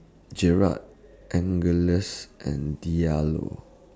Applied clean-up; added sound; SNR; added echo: none; none; none; none.